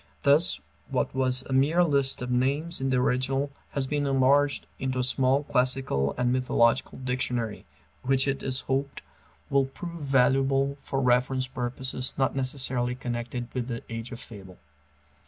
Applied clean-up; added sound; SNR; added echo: none; none; none; none.